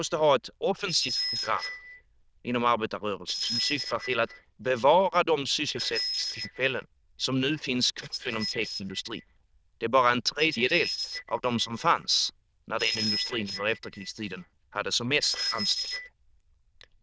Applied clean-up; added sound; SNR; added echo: neural diffusion model UNIVERSE++.